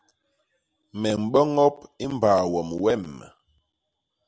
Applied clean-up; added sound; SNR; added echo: none; none; none; none.